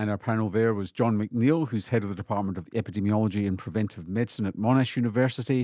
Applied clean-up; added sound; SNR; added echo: none; none; none; none.